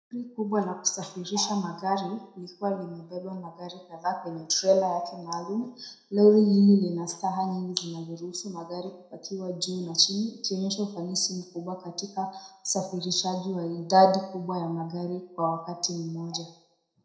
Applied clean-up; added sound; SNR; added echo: none; none; none; reverberation time 0.5 s.